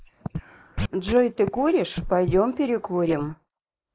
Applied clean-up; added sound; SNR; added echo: neural mask model Resemble Enhance denoiser.